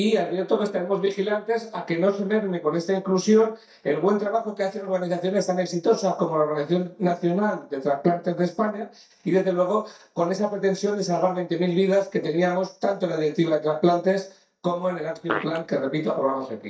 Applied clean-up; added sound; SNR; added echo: neural mask model DeepFilterNet 3.